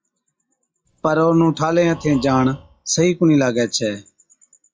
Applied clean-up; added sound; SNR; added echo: classical method log-MMSE.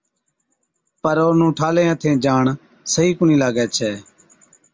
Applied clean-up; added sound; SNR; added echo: none; none; none; none.